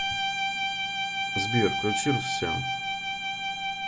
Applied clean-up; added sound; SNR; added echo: none; Bowed string instrument; -3 dB; none.